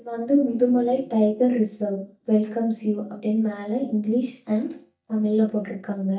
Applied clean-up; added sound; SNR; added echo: neural mask model DeepFilterNet 3.